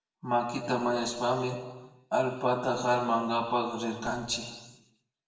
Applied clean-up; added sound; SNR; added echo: none; none; none; reverberation time 1.2 s.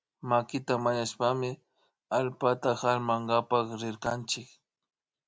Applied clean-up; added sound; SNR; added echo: none; none; none; none.